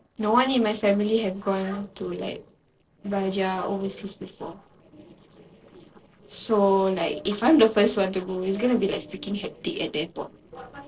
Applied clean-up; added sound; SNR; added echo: neural separator model SepFormer DNS4.